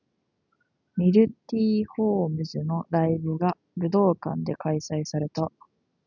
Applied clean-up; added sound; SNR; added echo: none; none; none; none.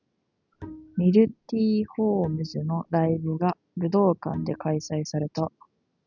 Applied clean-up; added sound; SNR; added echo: none; Bowed string instrument; 20 dB; none.